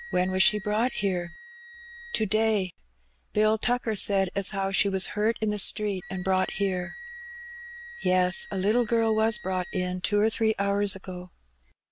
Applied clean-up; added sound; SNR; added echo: none; Wind instrument, woodwind instrument; 20 dB; none.